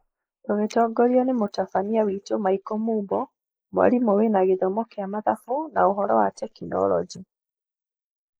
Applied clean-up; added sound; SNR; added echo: neural mask model Resemble Enhance denoiser.